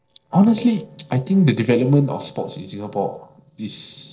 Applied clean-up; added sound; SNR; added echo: neural separator model SepFormer DNS4.